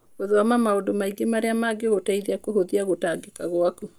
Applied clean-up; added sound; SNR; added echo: none; none; none; none.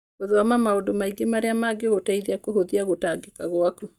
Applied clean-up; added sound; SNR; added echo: neural mask model DeepFilterNet 3.